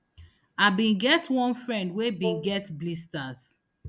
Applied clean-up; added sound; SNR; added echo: none; Wind instrument, woodwind instrument; 6 dB; none.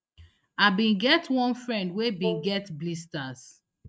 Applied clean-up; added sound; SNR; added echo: neural mask model RNNoise.